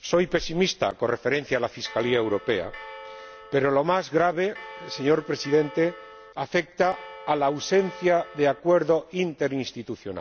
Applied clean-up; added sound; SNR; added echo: none; Bell; 16 dB; none.